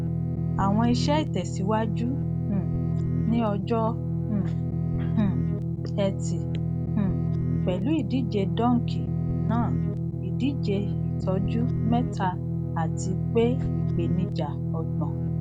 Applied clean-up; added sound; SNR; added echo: none; Guitar; -3 dB; none.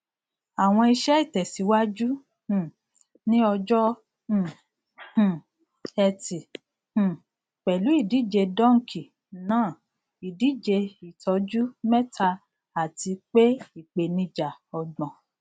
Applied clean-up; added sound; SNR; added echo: none; none; none; none.